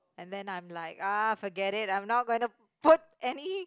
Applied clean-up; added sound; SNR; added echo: none; none; none; none.